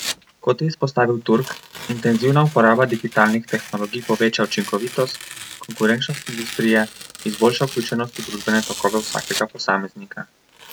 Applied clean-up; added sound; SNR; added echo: none; Tearing; 14 dB; none.